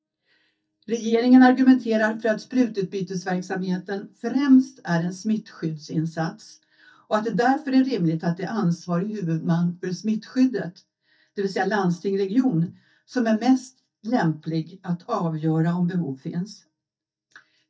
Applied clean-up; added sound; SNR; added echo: neural mask model DeepFilterNet 3.